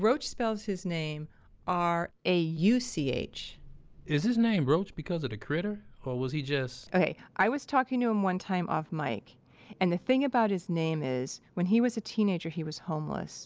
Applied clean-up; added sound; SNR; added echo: none; none; none; none.